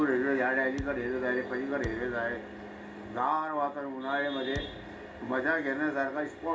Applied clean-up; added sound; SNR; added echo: none; Thump, thud; 15 dB; reverberation time 0.2 s.